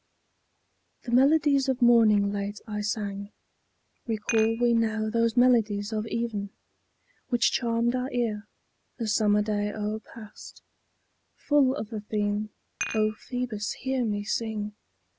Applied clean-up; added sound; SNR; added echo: none; Dishes, pots, and pans; 12 dB; none.